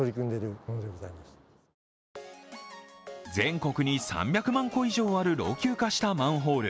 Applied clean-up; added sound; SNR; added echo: none; none; none; none.